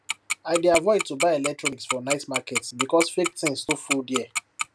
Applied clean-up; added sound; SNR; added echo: none; Tick-tock; 5 dB; none.